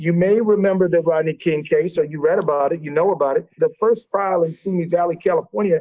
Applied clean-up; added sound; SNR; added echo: neural mask model Resemble Enhance denoiser.